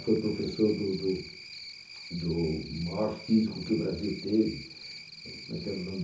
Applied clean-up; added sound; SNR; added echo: none; Cricket; 14 dB; reverberation time 0.6 s.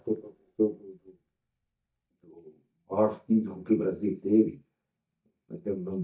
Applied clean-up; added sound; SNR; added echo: neural mask model DeepFilterNet 3.